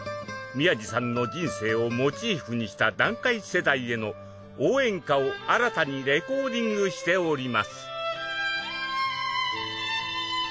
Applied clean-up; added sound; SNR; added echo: none; none; none; none.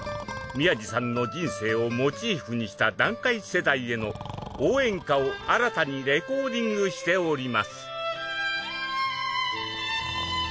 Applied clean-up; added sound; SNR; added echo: none; Breathing; 19 dB; none.